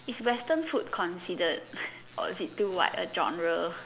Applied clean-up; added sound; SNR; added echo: none; none; none; none.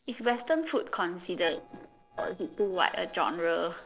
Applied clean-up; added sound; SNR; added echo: neural separator model SepFormer DNS4.